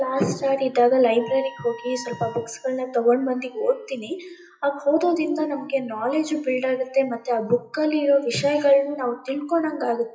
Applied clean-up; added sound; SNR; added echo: classical method WPE with log-MMSE.